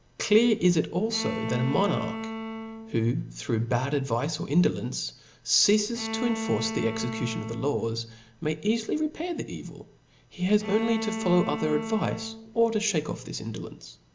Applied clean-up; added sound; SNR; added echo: none; Bowed string instrument; 8 dB; none.